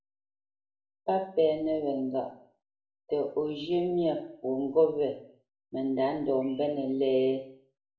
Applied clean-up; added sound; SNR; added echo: none; none; none; reverberation time 0.6 s.